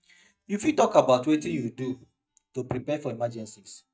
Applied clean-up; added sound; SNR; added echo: neural mask model DeepFilterNet 3.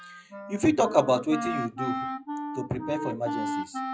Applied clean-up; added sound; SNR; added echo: classical method WPE with log-MMSE.